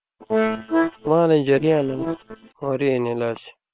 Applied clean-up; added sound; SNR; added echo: neural separator model SepFormer WHAM!.